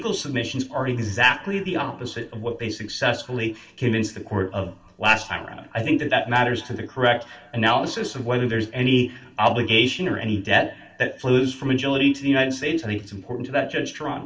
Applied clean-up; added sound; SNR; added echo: none; none; none; reverberation time 0.2 s.